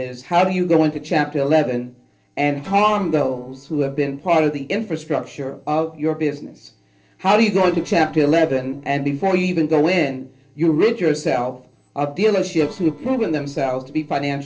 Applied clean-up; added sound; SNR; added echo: neural separator model SepFormer DNS4.